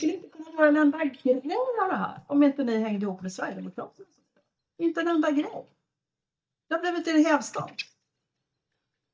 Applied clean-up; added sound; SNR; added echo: neural mask model DeepFilterNet 3.